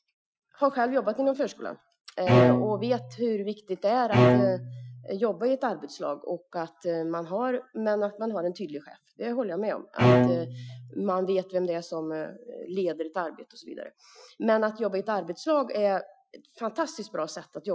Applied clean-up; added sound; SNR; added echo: classical method Wiener filter.